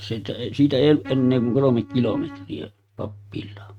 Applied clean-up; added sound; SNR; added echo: neural mask model RNNoise.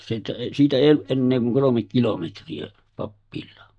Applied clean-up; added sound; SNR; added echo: neural mask model DeepFilterNet 3.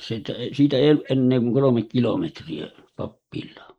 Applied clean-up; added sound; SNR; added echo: neural mask model Resemble Enhance denoiser.